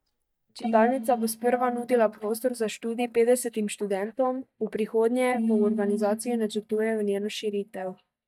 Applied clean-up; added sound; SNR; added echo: neural mask model DeepFilterNet 3.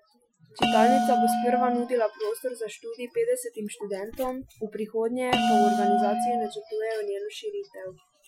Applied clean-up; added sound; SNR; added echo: classical method Wiener filter.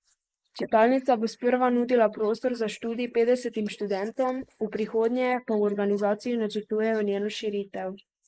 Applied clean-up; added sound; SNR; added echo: neural mask model Resemble Enhance denoiser.